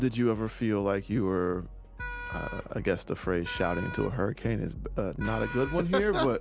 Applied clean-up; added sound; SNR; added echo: none; Wind instrument, woodwind instrument; 13 dB; none.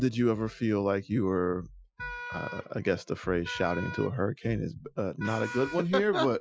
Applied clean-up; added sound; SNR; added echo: classical method Wiener filter.